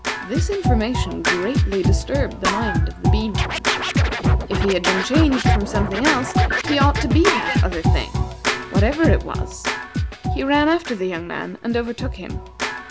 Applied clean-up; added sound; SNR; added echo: none; Scratching (performance technique); -3 dB; none.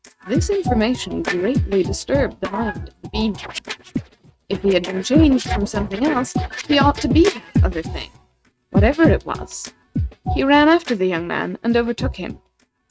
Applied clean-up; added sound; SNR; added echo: neural mask model RNNoise.